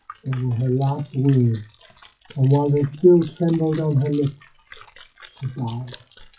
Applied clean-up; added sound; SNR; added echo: classical method WPE with log-MMSE.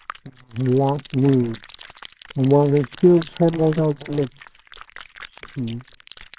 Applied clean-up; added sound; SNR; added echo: neural separator model SepFormer WHAMR!.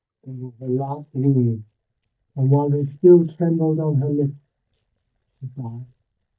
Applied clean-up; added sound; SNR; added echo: neural mask model DeepFilterNet 3.